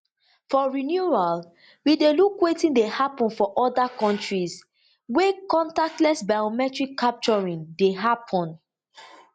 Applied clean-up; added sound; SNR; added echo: none; none; none; none.